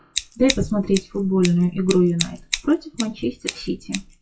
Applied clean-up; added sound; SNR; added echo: classical method WPE with log-MMSE.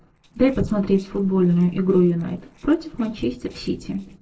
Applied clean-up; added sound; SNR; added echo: neural separator model SepFormer DNS4.